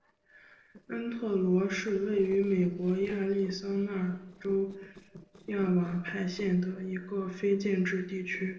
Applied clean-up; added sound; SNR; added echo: neural separator model SepFormer DNS4.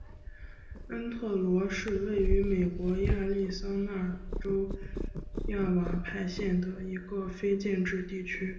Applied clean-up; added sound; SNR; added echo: none; Purr; 5 dB; reverberation time 0.7 s.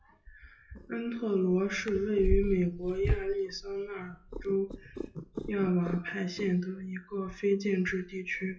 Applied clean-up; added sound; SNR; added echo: classical method WPE with log-MMSE.